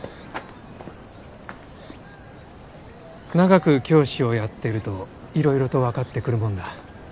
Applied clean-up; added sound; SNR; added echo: none; none; none; none.